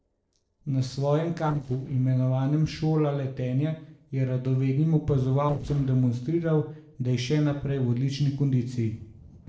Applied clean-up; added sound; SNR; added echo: neural separator model SepFormer DNS4.